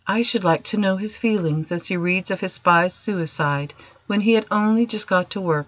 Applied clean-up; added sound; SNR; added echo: none; none; none; none.